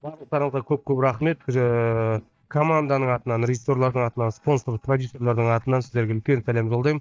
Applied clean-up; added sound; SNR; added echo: neural mask model DeepFilterNet 3.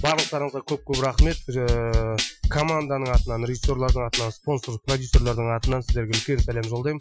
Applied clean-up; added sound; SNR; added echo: classical method Wiener filter.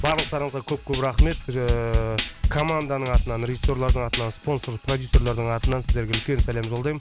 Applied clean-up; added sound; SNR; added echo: none; Drum kit; -1 dB; none.